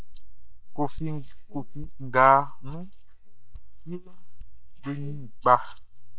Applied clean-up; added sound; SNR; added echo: neural mask model DeepFilterNet 3.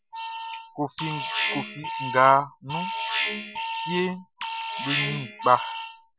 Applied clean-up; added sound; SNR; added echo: classical method Wiener filter.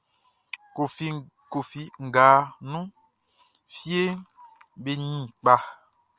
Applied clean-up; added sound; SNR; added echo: none; none; none; none.